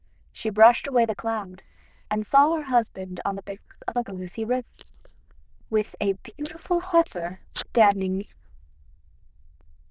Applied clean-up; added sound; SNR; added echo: neural diffusion model UNIVERSE++.